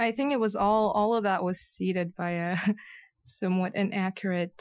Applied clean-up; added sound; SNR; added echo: classical method Wiener filter.